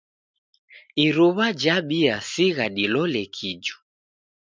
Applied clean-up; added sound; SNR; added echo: none; none; none; none.